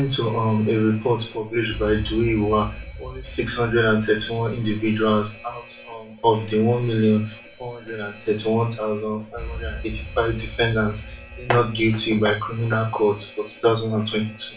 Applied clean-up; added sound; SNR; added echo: none; Alarm; 15 dB; reverberation time 0.3 s.